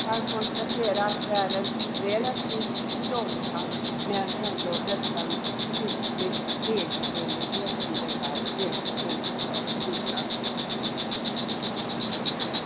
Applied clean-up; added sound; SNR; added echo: none; Insect; -4 dB; none.